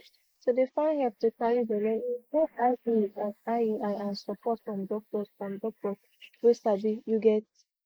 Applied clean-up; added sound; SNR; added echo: neural mask model Resemble Enhance denoiser.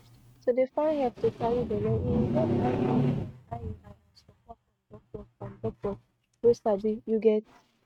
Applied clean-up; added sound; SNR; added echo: neural mask model RNNoise.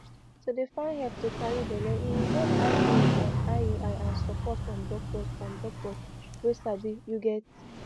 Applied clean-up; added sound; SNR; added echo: none; Motorcycle; -4 dB; none.